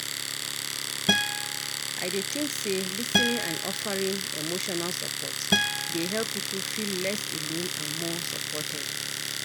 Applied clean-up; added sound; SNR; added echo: none; Acoustic guitar + Domestic sounds, home sounds; -5 dB; none.